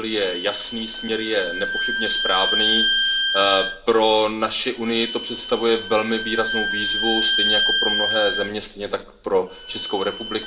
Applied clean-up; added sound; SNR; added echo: none; Bowed string instrument; 1 dB; reverberation time 1.7 s.